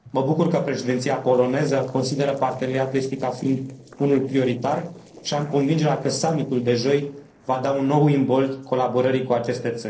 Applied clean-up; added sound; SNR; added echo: neural separator model SepFormer DNS4.